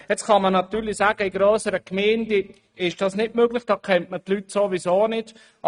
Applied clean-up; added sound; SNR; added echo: neural mask model RNNoise.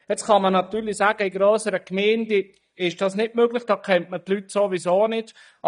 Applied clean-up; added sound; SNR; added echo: neural mask model DeepFilterNet 3.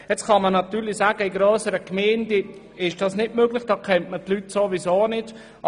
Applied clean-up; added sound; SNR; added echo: none; none; none; none.